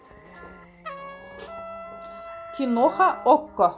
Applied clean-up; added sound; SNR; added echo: none; Trumpet; 16 dB; none.